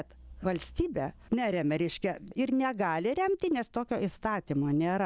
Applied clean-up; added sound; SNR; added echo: none; none; none; none.